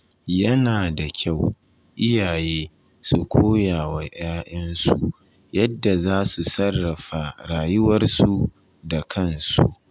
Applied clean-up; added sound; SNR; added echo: none; none; none; none.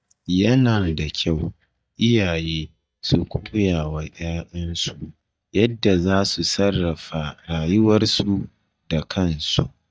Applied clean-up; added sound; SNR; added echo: neural mask model DeepFilterNet 3.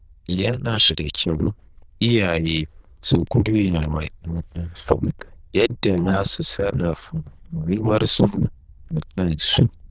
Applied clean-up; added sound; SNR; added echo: neural diffusion model UNIVERSE++.